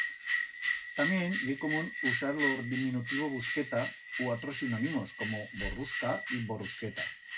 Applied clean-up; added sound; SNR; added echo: none; Bell; -4 dB; none.